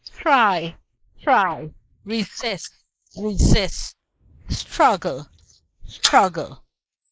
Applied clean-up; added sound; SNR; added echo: neural mask model Resemble Enhance denoiser.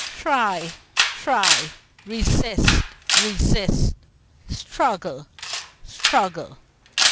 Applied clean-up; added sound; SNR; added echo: none; Camera; 2 dB; none.